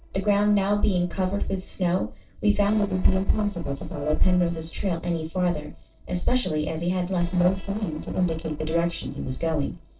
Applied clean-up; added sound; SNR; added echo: neural separator model SepFormer DNS4.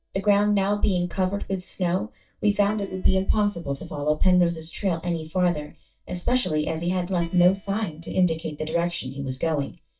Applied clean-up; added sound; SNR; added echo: neural mask model DeepFilterNet 3.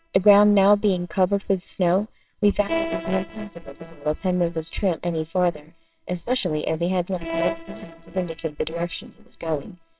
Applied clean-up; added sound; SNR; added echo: neural separator model SepFormer WHAMR!.